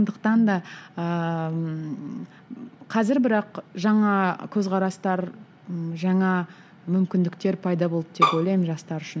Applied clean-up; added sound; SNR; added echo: none; Bowed string instrument; 0 dB; none.